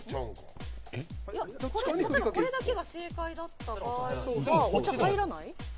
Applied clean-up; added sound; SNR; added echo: none; Writing; 16 dB; none.